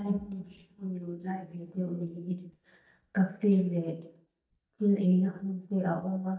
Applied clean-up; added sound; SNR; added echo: neural mask model DeepFilterNet 3.